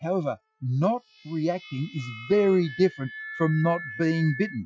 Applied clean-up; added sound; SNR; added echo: classical method Wiener filter.